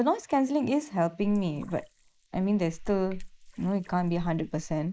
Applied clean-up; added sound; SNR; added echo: neural mask model Resemble Enhance denoiser.